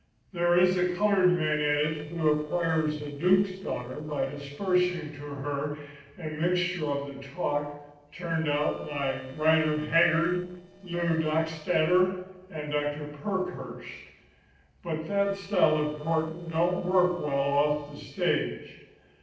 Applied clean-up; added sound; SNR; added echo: neural separator model SepFormer DNS4.